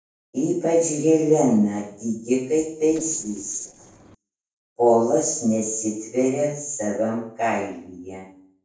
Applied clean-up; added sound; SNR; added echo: neural separator model SepFormer DNS4.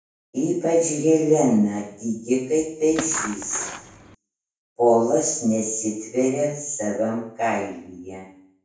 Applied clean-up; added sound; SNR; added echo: none; Skateboard; 10 dB; reverberation time 0.6 s.